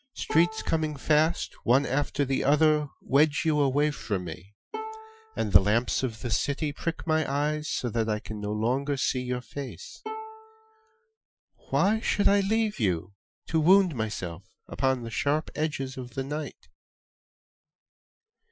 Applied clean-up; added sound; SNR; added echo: classical method Wiener filter.